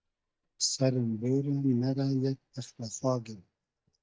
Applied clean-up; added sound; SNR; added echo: neural mask model DeepFilterNet 3.